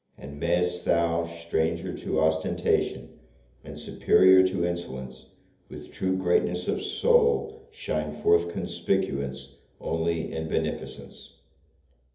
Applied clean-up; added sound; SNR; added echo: none; none; none; reverberation time 0.7 s.